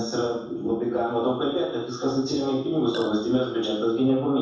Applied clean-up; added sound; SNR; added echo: none; Burping, eructation; 14 dB; reverberation time 0.7 s.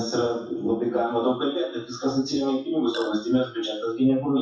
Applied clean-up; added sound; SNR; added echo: classical method WPE with log-MMSE.